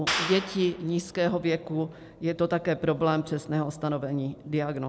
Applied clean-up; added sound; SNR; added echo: none; Clapping; 9 dB; none.